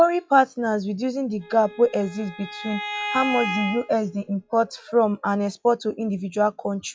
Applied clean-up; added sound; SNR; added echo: classical method log-MMSE.